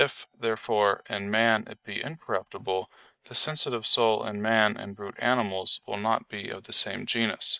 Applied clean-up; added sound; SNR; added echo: neural mask model DeepFilterNet 3.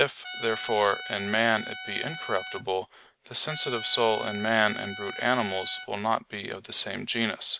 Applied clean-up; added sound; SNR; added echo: none; Trumpet; 11 dB; none.